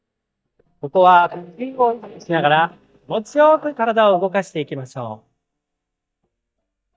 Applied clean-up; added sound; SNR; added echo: neural mask model DeepFilterNet 3.